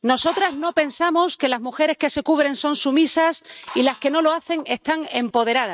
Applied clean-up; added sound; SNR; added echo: neural mask model RNNoise.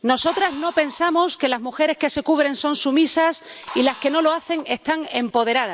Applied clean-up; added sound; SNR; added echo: none; Drill; 18 dB; none.